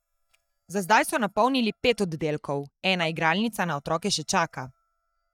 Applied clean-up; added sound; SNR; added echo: neural mask model DeepFilterNet 3.